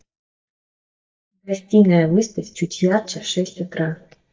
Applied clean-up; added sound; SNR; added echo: neural mask model DeepFilterNet 3.